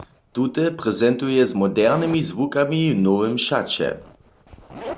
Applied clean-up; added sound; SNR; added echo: none; Zipper (clothing); 20 dB; none.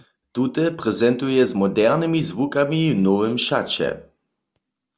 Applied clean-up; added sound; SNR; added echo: none; none; none; none.